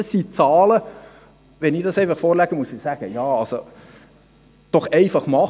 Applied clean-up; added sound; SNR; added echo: none; none; none; none.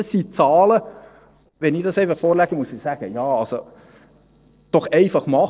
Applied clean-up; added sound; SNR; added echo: neural separator model SepFormer DNS4.